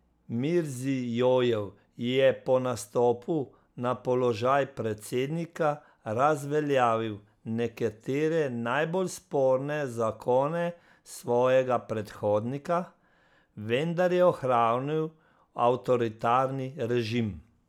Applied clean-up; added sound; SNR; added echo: none; none; none; none.